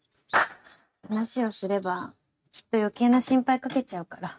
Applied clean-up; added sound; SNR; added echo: neural mask model RNNoise.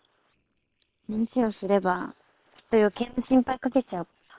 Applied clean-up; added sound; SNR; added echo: neural separator model SepFormer WHAM!.